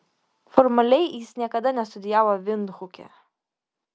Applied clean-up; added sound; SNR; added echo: none; none; none; none.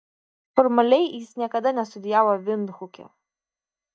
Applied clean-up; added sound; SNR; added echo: neural mask model DeepFilterNet 3.